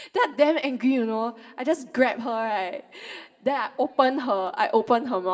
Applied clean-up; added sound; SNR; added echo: none; none; none; reverberation time 1.1 s.